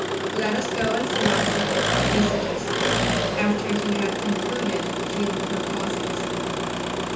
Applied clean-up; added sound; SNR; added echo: none; Engine; -4 dB; reverberation time 0.6 s.